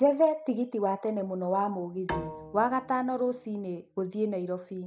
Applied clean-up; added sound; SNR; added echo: none; Bowed string instrument; 13 dB; none.